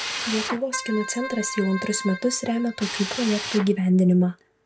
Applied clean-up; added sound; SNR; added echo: none; Drill + Keyboard (musical); 10 dB; none.